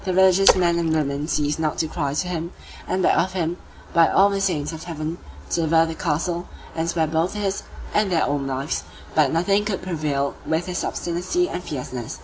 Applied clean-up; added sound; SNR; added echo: none; Splash, splatter; 3 dB; none.